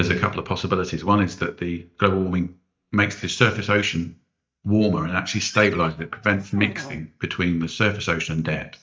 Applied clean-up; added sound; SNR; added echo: neural mask model DeepFilterNet 3.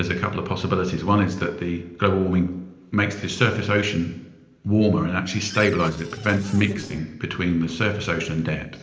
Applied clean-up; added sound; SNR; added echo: neural separator model SepFormer DNS4.